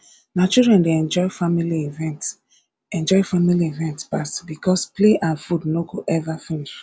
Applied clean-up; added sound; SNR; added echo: none; none; none; none.